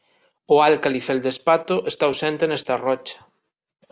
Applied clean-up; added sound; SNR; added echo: none; none; none; none.